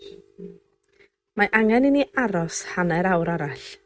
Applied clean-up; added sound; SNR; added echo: neural mask model RNNoise.